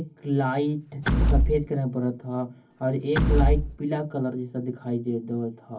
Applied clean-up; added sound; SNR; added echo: none; Door / Wood; -3 dB; reverberation time 0.3 s.